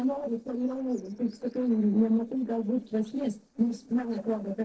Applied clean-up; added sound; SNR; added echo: neural separator model SepFormer DNS4.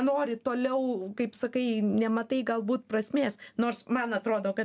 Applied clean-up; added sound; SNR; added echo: none; none; none; none.